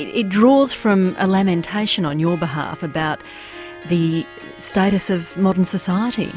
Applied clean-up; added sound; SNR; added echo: none; Harp; 20 dB; none.